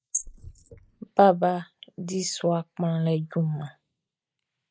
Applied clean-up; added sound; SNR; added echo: neural mask model Resemble Enhance denoiser.